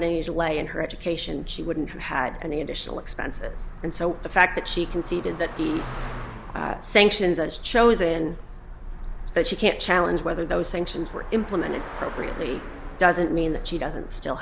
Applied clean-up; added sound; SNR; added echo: none; Car passing by; 17 dB; none.